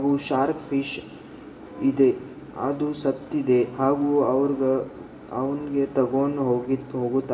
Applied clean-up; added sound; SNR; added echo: none; Engine; 18 dB; reverberation time 1.6 s.